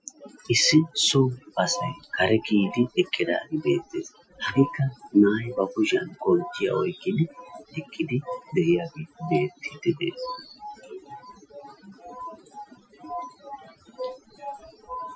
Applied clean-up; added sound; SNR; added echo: classical method Wiener filter.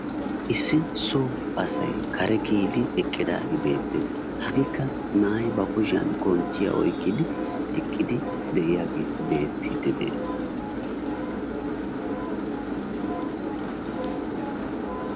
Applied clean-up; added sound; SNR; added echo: none; Engine; 1 dB; none.